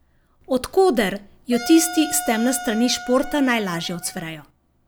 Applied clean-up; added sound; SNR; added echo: none; Wind instrument, woodwind instrument; 12 dB; none.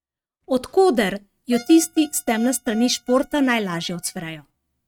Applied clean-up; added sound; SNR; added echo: neural mask model RNNoise.